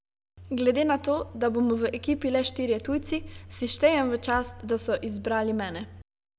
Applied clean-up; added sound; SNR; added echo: none; none; none; none.